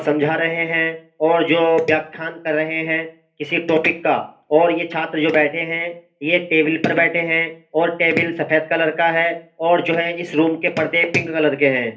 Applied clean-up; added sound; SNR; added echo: none; none; none; reverberation time 0.3 s.